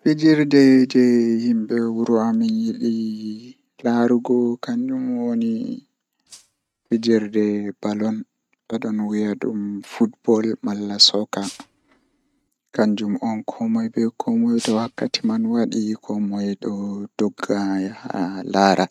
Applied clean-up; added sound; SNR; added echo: neural mask model RNNoise.